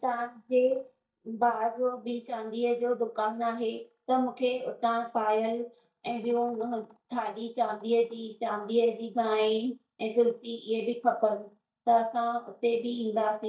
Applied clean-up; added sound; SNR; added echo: neural mask model DeepFilterNet 3.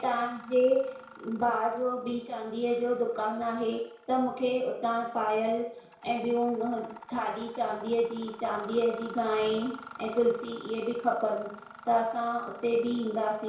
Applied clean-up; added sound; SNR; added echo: none; Mechanisms; 19 dB; reverberation time 0.6 s.